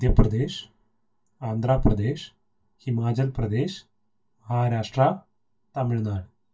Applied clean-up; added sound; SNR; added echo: none; none; none; reverberation time 0.1 s.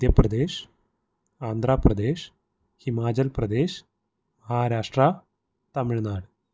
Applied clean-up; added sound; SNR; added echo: none; none; none; none.